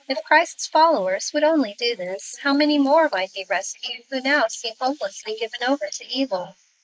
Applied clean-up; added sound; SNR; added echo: neural mask model Resemble Enhance denoiser.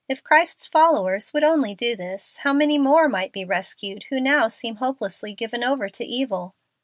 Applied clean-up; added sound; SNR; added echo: none; none; none; none.